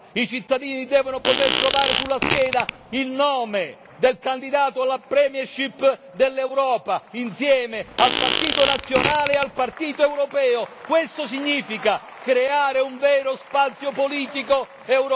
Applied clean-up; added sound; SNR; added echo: none; Fart; 2 dB; none.